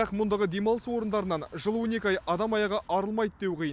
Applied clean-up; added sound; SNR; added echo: none; none; none; none.